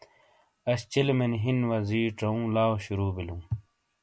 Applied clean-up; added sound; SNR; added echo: none; none; none; none.